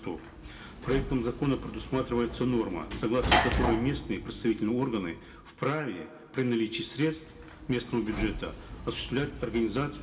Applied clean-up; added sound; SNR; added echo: none; Sliding door / Slam; 5 dB; reverberation time 0.3 s.